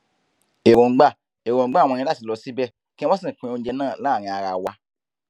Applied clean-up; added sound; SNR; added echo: none; none; none; none.